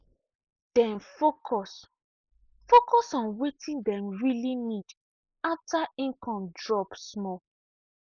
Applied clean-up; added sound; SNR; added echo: neural mask model Resemble Enhance denoiser.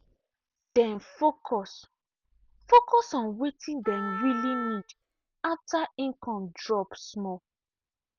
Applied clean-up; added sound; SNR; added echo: none; Wind instrument, woodwind instrument; 8 dB; none.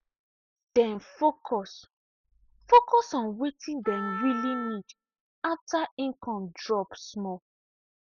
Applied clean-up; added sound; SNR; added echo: classical method spectral subtraction.